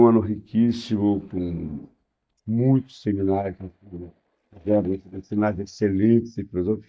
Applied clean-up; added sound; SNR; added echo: neural mask model DeepFilterNet 3.